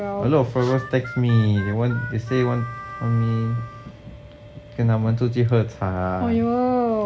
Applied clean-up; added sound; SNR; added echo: none; Harmonica; 15 dB; none.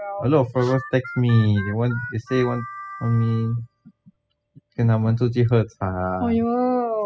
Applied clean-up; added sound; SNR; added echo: classical method spectral subtraction.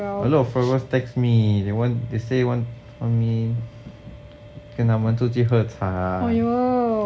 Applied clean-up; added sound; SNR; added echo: none; none; none; none.